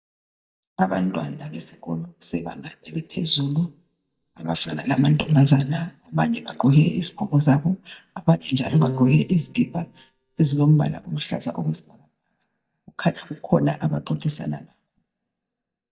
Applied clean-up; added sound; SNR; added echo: neural mask model DeepFilterNet 3.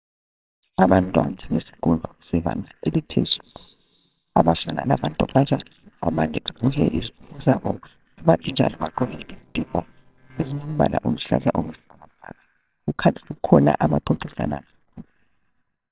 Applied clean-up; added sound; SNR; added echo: neural separator model SepFormer WHAMR!.